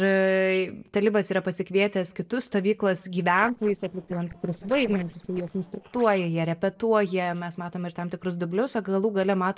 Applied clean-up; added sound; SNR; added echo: neural separator model SepFormer DNS4.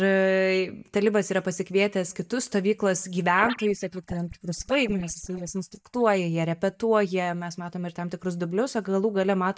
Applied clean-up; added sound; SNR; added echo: neural mask model DeepFilterNet 3.